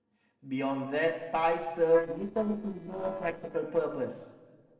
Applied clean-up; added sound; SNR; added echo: neural separator model SepFormer DNS4.